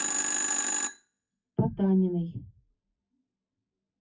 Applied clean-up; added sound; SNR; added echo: classical method WPE with log-MMSE.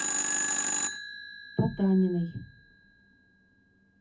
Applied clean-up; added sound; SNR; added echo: none; Telephone; 2 dB; reverberation time 0.3 s.